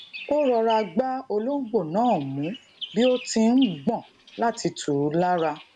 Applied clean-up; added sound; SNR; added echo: none; Bird vocalization, bird call, bird song; 19 dB; none.